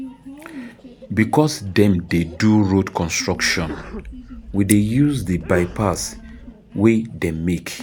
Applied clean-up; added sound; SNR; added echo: none; Scissors + Sneeze; 15 dB; none.